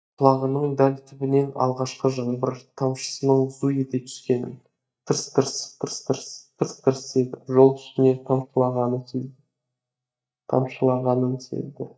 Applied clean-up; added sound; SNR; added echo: neural mask model DeepFilterNet 3.